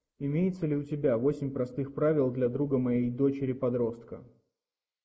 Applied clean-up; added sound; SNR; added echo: neural mask model Resemble Enhance denoiser.